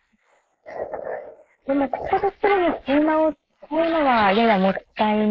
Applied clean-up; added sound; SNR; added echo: neural mask model Resemble Enhance denoiser.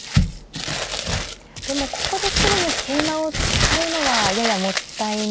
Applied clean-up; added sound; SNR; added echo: none; Crumpling, crinkling; -3 dB; none.